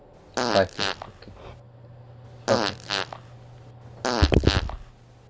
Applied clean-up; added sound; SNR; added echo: none; Fart; 2 dB; none.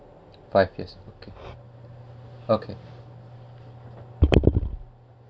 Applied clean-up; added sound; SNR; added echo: none; none; none; none.